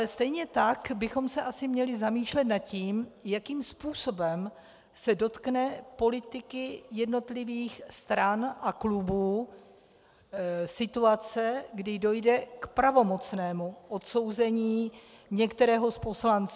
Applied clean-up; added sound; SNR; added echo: none; none; none; none.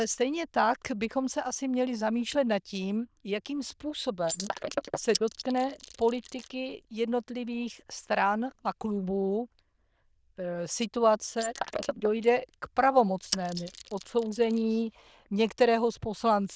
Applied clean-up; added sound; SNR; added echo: neural diffusion model UNIVERSE++.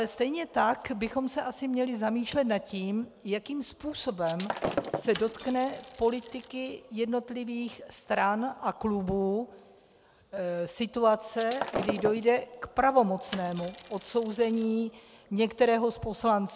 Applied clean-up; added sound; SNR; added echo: none; Mechanisms / Bicycle + Shatter; 7 dB; none.